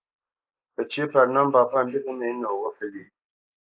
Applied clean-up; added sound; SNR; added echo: neural mask model Resemble Enhance denoiser.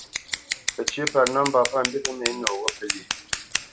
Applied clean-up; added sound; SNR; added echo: none; Scissors; 4 dB; none.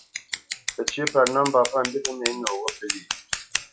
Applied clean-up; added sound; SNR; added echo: classical method log-MMSE.